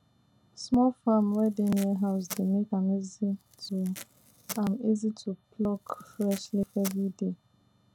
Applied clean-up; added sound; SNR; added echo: none; Packing tape, duct tape; 18 dB; none.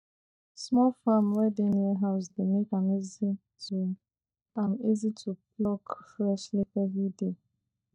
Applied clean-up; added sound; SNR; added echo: neural mask model DeepFilterNet 3.